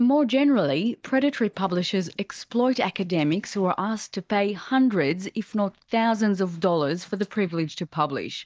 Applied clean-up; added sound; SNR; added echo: neural mask model DeepFilterNet 3.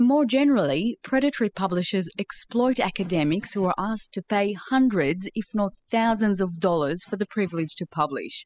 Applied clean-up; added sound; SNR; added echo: classical method spectral subtraction.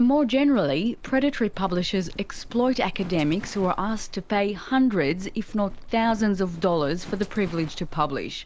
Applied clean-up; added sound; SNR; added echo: none; Livestock, farm animals, working animals; 14 dB; none.